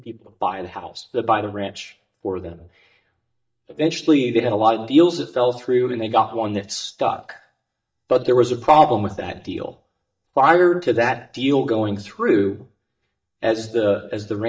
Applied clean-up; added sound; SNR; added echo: neural mask model DeepFilterNet 3.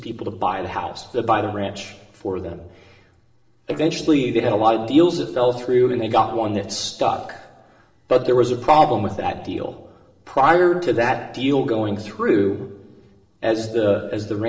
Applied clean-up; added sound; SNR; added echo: neural separator model SepFormer DNS4.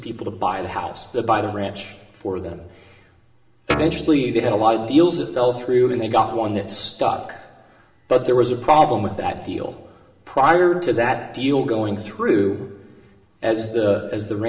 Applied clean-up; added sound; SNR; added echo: none; Guitar; 7 dB; reverberation time 1.2 s.